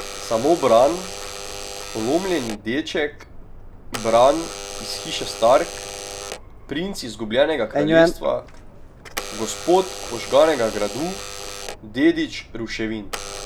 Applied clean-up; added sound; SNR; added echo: none; Alarm / Door; 6 dB; none.